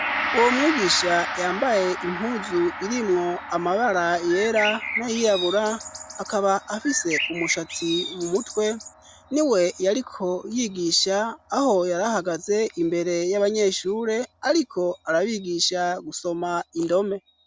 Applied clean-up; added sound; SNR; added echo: none; Bird + Gong; 9 dB; none.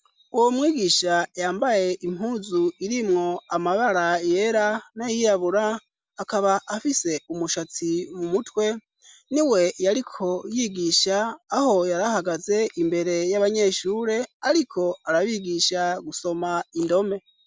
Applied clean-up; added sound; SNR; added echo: none; none; none; none.